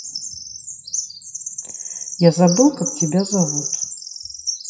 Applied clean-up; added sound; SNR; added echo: classical method WPE with log-MMSE.